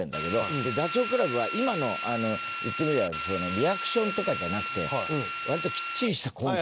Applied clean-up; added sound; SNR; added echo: none; Drill; 3 dB; none.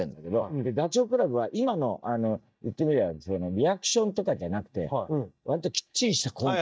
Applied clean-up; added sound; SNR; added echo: neural mask model DeepFilterNet 3.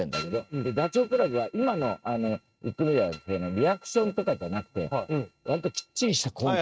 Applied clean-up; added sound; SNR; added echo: neural mask model RNNoise.